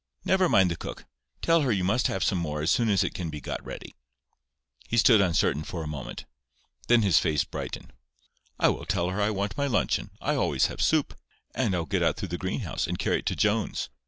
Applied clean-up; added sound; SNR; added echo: none; none; none; none.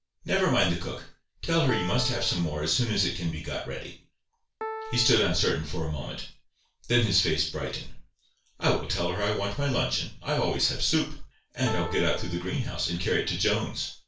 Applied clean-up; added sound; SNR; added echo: none; Piano; 13 dB; reverberation time 0.3 s.